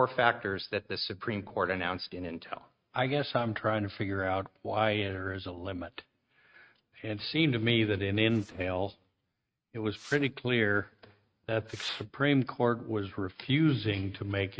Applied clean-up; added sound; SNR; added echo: neural mask model RNNoise.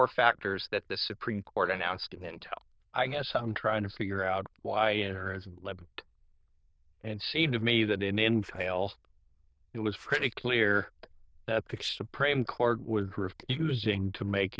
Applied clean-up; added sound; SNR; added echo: neural diffusion model UNIVERSE++.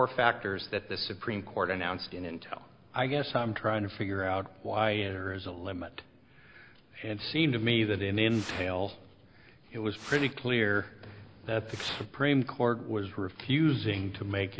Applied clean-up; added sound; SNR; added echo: none; Fire; 10 dB; none.